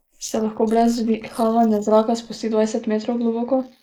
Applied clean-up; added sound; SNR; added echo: neural mask model Resemble Enhance denoiser.